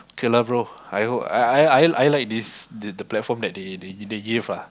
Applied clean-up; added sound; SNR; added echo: none; none; none; none.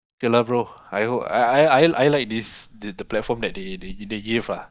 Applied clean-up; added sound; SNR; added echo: neural mask model DeepFilterNet 3.